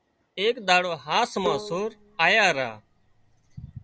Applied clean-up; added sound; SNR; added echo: none; Bowed string instrument; 12 dB; none.